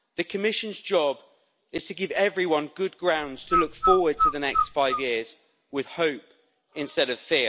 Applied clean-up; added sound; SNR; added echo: none; Bird; -1 dB; none.